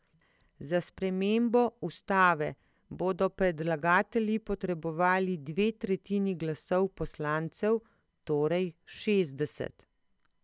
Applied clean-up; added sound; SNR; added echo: none; none; none; none.